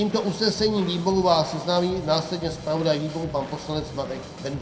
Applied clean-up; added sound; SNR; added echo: none; Drum / Drum kit; 14 dB; reverberation time 0.2 s.